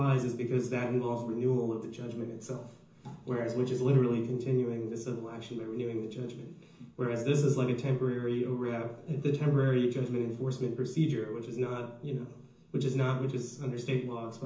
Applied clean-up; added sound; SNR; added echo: none; none; none; reverberation time 0.6 s.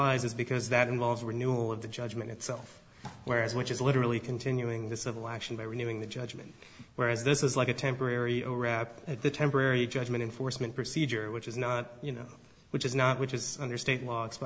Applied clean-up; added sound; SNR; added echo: none; none; none; none.